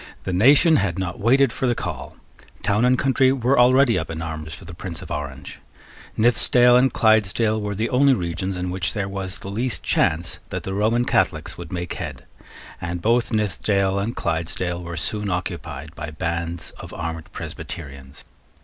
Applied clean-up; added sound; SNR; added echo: none; none; none; none.